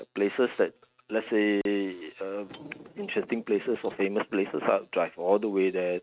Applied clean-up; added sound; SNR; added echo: neural mask model RNNoise.